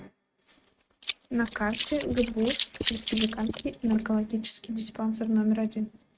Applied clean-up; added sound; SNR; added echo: neural mask model RNNoise.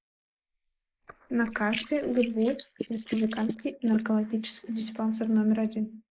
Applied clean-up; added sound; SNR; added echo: neural mask model Resemble Enhance denoiser.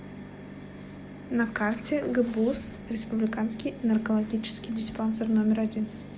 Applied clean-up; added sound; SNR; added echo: none; none; none; none.